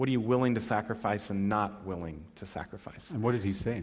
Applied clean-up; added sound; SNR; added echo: none; none; none; none.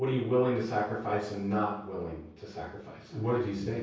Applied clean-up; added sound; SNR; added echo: none; none; none; reverberation time 0.6 s.